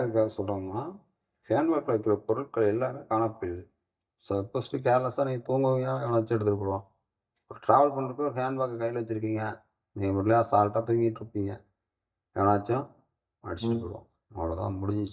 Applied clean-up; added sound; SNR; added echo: neural mask model DeepFilterNet 3.